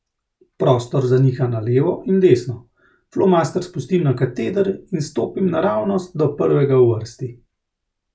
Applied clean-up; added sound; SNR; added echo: none; none; none; none.